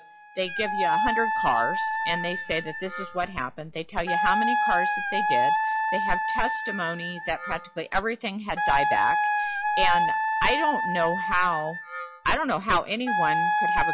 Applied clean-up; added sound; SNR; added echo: classical method log-MMSE.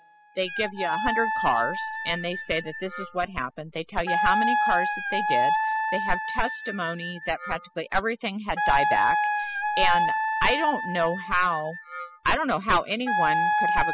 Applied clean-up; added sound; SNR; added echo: classical method spectral subtraction.